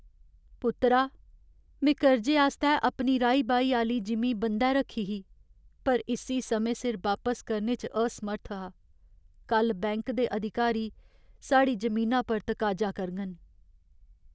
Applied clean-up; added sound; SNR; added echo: none; none; none; none.